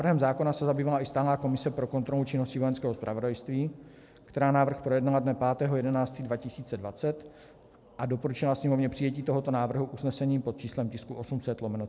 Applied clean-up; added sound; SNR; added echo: none; none; none; none.